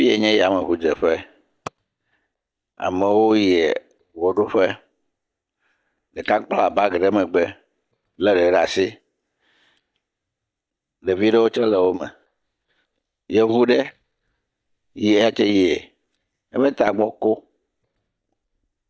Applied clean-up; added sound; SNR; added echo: neural mask model DeepFilterNet 3.